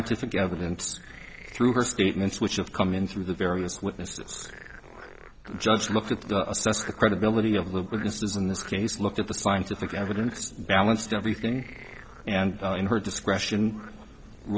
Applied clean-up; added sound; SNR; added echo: none; Frog; 18 dB; none.